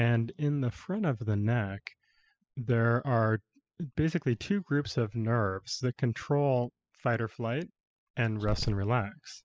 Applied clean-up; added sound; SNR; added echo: classical method spectral subtraction.